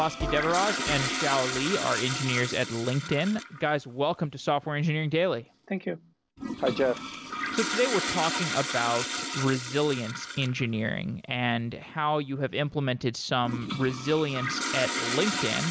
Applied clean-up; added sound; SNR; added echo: none; Toilet flush; 6 dB; none.